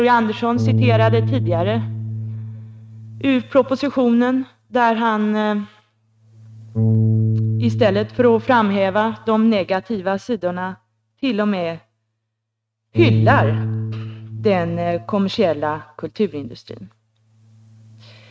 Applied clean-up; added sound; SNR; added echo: neural mask model RNNoise.